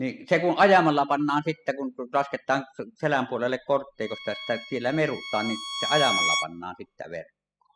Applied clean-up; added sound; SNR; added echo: classical method spectral subtraction.